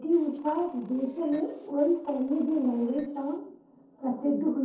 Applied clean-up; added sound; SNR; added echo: neural separator model SepFormer DNS4.